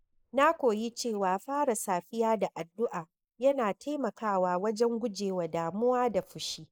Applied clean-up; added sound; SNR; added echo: neural mask model Resemble Enhance denoiser.